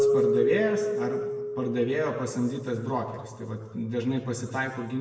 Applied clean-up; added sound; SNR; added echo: none; Keyboard (musical); 0 dB; reverberation time 1.2 s.